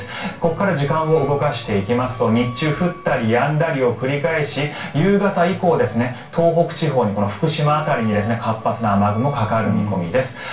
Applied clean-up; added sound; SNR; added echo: none; Wind instrument, woodwind instrument; 20 dB; reverberation time 0.3 s.